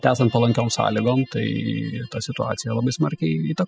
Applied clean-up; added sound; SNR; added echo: classical method spectral subtraction.